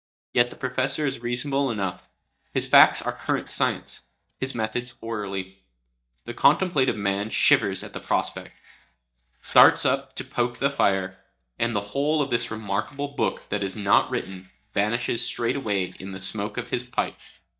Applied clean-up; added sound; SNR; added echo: neural mask model DeepFilterNet 3.